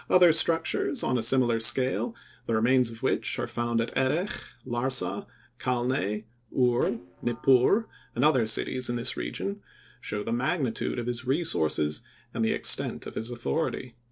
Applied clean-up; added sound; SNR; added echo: neural separator model SepFormer DNS4.